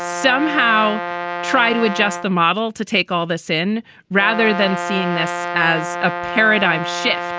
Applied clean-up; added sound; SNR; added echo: none; Brass instrument; 7 dB; none.